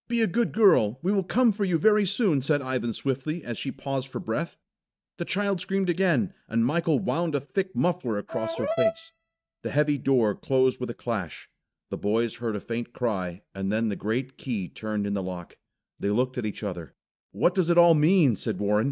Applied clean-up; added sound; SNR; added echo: neural mask model RNNoise.